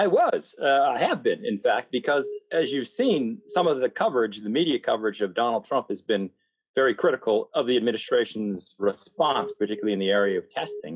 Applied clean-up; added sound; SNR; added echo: classical method log-MMSE.